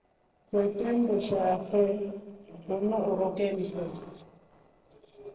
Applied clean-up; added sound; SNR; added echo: neural separator model SepFormer DNS4.